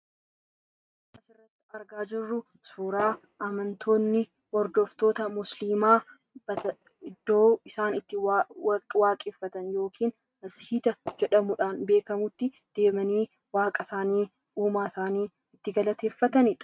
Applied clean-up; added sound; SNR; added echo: neural mask model RNNoise.